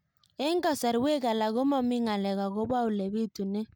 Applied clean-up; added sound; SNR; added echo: none; none; none; none.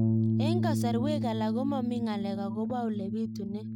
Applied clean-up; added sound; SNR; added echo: neural mask model RNNoise.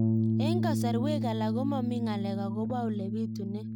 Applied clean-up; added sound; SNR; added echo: none; Bass guitar; -4 dB; none.